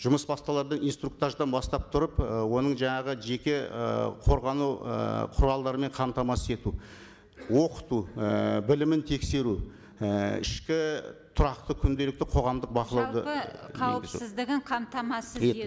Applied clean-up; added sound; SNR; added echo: none; none; none; none.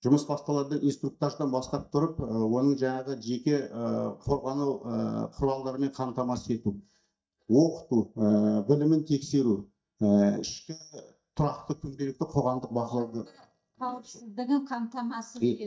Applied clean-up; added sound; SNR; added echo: neural mask model DeepFilterNet 3.